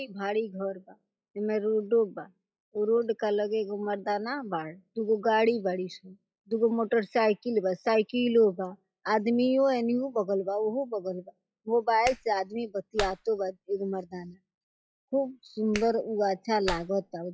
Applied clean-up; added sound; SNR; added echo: classical method log-MMSE.